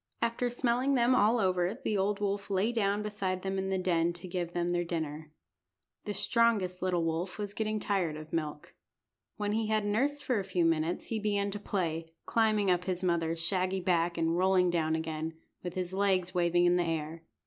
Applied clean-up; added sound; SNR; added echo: none; none; none; none.